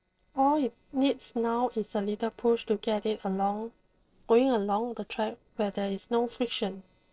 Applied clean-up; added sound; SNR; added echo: neural separator model SepFormer DNS4.